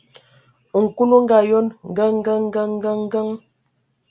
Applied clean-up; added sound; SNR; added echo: none; none; none; none.